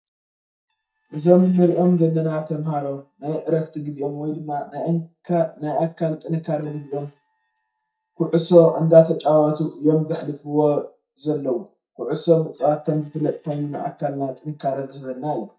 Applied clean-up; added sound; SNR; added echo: neural mask model DeepFilterNet 3.